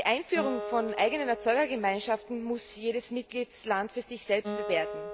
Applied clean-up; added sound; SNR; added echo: none; Acoustic guitar; 10 dB; none.